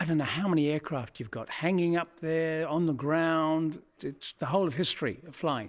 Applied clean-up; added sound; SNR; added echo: none; none; none; none.